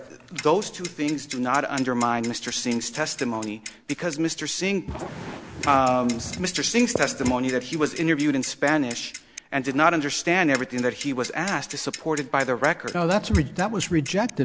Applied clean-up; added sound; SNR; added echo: none; Clock; 16 dB; none.